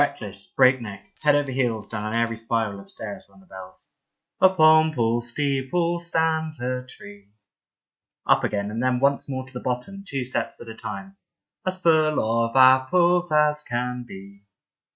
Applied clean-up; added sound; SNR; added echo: neural mask model RNNoise.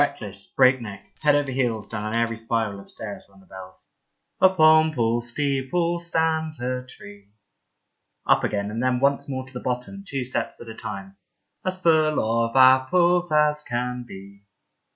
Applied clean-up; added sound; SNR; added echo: none; Coin (dropping); 17 dB; none.